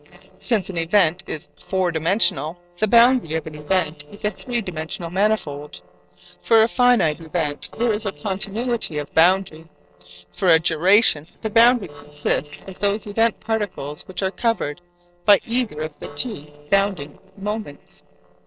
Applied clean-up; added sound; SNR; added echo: neural separator model SepFormer DNS4.